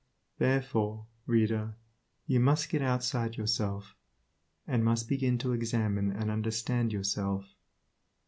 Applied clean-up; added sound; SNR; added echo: none; none; none; none.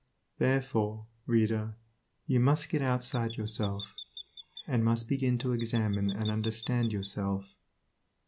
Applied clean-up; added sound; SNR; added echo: none; Chirp, tweet; 11 dB; none.